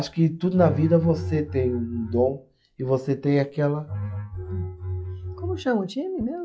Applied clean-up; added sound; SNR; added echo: classical method log-MMSE.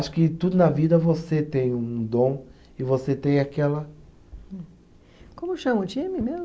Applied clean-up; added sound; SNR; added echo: none; none; none; none.